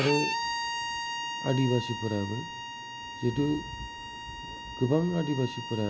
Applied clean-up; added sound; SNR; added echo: none; Bowed string instrument; 5 dB; reverberation time 2.2 s.